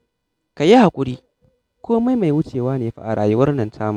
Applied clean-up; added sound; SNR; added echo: none; none; none; none.